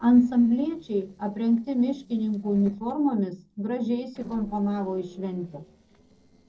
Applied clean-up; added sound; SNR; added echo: neural separator model SepFormer DNS4.